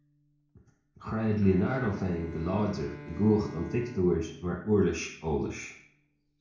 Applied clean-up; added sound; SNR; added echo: none; Bowed string instrument; 17 dB; reverberation time 0.5 s.